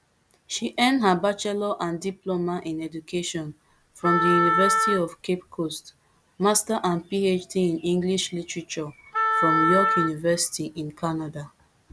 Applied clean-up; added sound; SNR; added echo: none; Wind instrument, woodwind instrument; -1 dB; none.